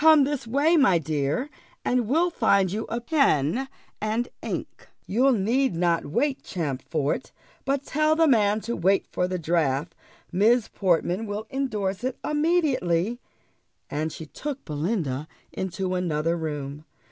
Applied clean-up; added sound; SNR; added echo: none; none; none; none.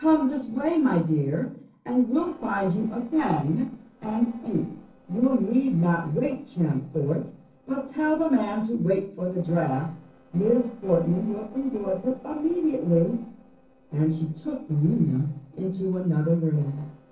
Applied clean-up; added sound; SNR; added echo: neural separator model SepFormer DNS4.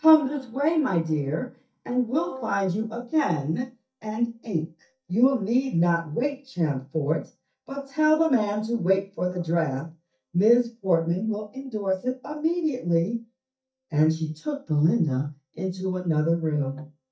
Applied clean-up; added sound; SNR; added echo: neural mask model DeepFilterNet 3.